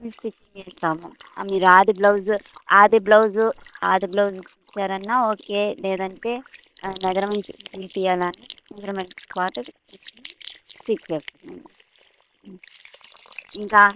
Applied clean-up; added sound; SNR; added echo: neural separator model SepFormer WHAM!.